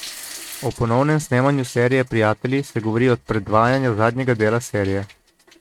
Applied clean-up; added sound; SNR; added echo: neural mask model RNNoise.